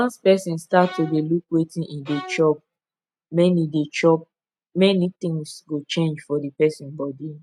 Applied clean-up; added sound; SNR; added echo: neural mask model RNNoise.